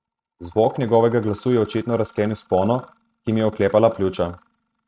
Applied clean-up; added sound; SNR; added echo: neural mask model RNNoise.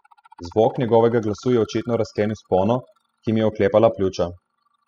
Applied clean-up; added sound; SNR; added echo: classical method spectral subtraction.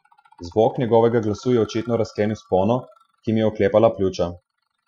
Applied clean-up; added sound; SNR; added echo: classical method Wiener filter.